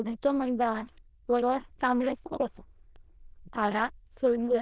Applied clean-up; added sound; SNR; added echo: neural diffusion model UNIVERSE++.